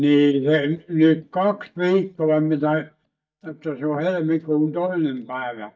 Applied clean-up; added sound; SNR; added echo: neural mask model DeepFilterNet 3.